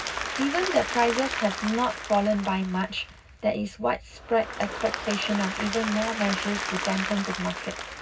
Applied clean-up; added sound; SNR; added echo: none; Applause / Crowd; 6 dB; reverberation time 0.4 s.